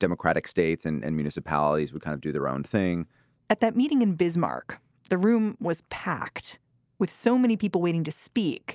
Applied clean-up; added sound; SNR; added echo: none; none; none; none.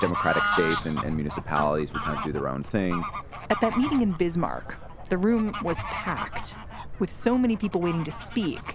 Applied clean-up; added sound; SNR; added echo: none; Rattle (instrument) + Bird / Fowl; 6 dB; none.